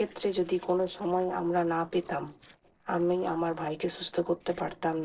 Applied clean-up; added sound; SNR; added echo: neural separator model SepFormer DNS4.